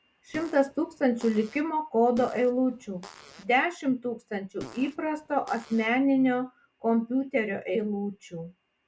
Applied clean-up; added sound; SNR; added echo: none; Fart; 19 dB; none.